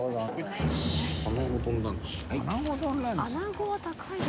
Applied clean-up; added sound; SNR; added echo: none; none; none; none.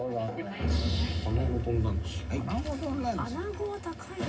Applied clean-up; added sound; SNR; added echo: none; none; none; reverberation time 0.4 s.